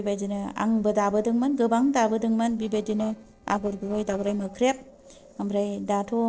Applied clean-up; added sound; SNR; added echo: neural separator model SepFormer DNS4.